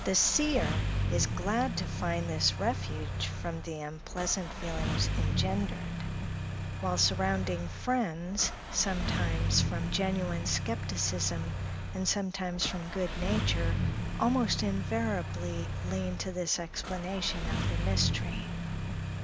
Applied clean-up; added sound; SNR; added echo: none; Engine starting; 0 dB; none.